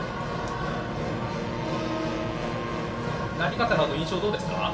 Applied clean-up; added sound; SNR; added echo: none; Wind instrument, woodwind instrument; 10 dB; reverberation time 0.3 s.